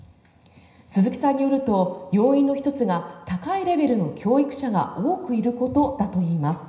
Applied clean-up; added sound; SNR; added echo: none; none; none; reverberation time 0.9 s.